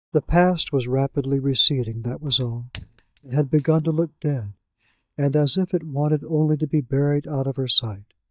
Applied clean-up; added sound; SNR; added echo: neural mask model DeepFilterNet 3.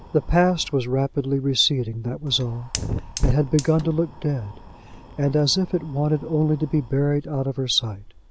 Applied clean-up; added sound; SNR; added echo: none; Fire; 10 dB; none.